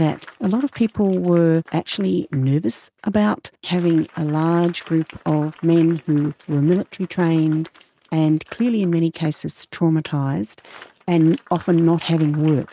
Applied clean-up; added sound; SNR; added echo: neural mask model RNNoise.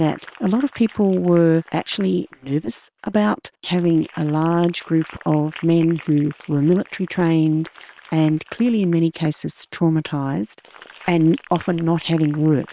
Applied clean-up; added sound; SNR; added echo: neural separator model SepFormer WHAM!.